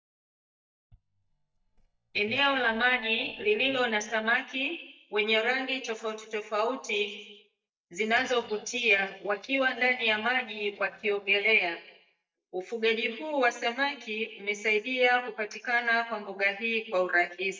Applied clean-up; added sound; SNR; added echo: neural mask model DeepFilterNet 3.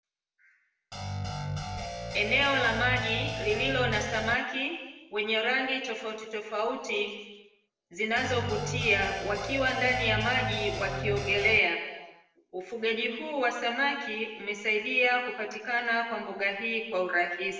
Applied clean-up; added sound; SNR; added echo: none; Guitar; 5 dB; reverberation time 1.2 s.